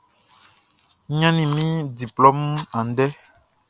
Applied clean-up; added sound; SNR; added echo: none; none; none; none.